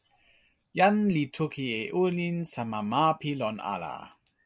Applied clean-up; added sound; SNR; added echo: none; none; none; none.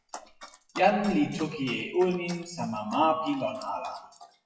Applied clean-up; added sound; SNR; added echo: classical method WPE with log-MMSE.